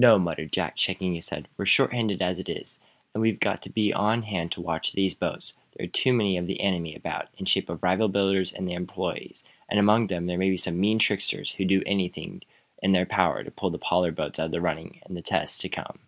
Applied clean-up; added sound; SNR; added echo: none; none; none; none.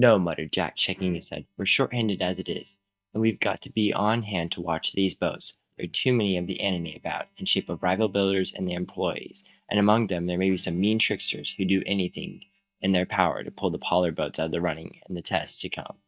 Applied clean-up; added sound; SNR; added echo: neural mask model DeepFilterNet 3.